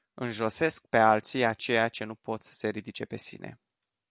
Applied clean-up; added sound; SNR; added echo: none; none; none; none.